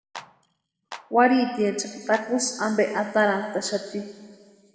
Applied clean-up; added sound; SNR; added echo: none; Clapping; 18 dB; reverberation time 1.8 s.